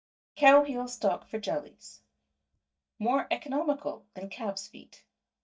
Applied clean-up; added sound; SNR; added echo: neural mask model DeepFilterNet 3.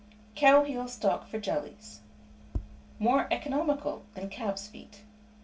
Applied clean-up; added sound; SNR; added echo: none; Tap; 14 dB; reverberation time 0.2 s.